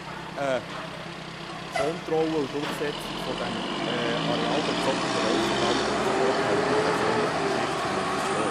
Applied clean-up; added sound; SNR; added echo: none; Motor vehicle (road); -5 dB; none.